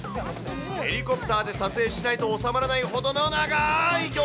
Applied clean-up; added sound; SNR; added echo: none; none; none; none.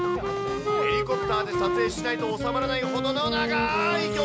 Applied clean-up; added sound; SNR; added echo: none; Wind instrument, woodwind instrument; 0 dB; none.